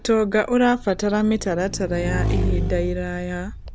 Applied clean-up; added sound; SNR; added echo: none; Motorcycle / Engine; 5 dB; none.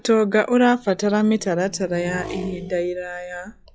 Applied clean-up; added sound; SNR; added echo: classical method log-MMSE.